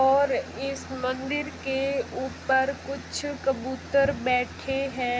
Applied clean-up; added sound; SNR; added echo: none; none; none; none.